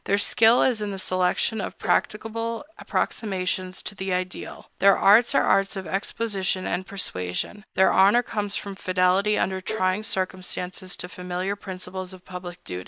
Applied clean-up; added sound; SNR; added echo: neural mask model Resemble Enhance denoiser.